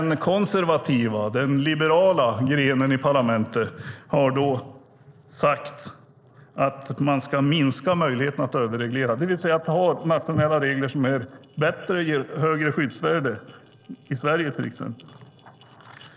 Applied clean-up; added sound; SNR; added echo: neural separator model SepFormer DNS4.